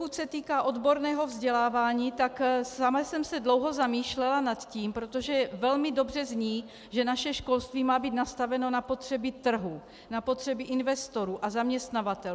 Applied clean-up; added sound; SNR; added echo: none; none; none; none.